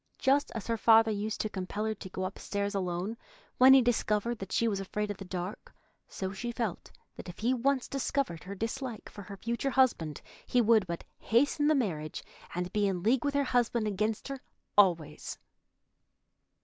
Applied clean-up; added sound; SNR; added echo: none; none; none; none.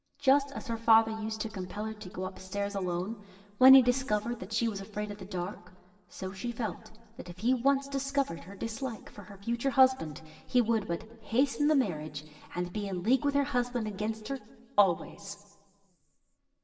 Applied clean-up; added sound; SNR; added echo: none; none; none; reverberation time 1.3 s.